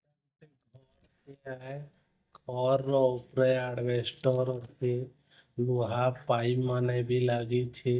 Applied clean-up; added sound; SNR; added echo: neural mask model DeepFilterNet 3.